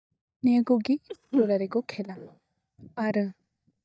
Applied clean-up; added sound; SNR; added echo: neural mask model DeepFilterNet 3.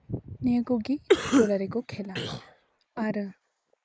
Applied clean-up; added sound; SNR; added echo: neural mask model Resemble Enhance denoiser.